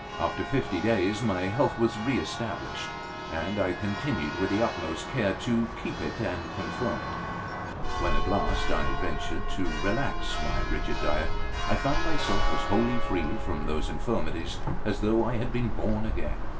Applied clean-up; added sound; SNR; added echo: none; Church bell; -2 dB; reverberation time 0.2 s.